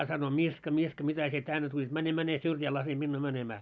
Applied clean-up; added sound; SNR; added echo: none; none; none; none.